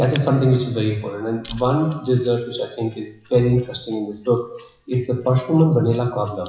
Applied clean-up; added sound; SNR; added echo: classical method WPE with log-MMSE.